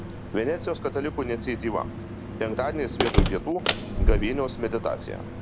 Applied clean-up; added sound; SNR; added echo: none; Slam; -1 dB; none.